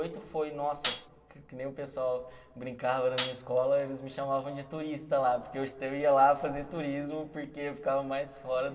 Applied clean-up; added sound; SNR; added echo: none; Hi-hat; -5 dB; reverberation time 1.7 s.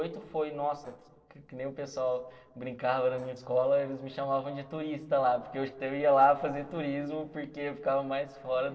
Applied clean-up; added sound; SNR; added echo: neural separator model SepFormer DNS4.